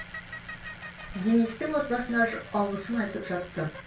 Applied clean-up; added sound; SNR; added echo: none; Bicycle; 12 dB; reverberation time 0.2 s.